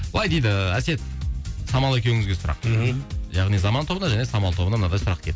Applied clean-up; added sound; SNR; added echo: none; none; none; none.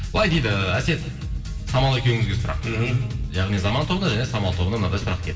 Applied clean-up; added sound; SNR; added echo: none; none; none; reverberation time 1.0 s.